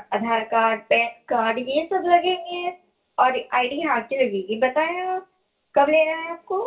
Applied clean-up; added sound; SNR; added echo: none; none; none; reverberation time 0.2 s.